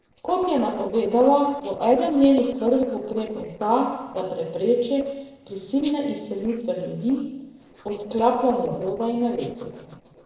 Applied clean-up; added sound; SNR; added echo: neural separator model SepFormer DNS4.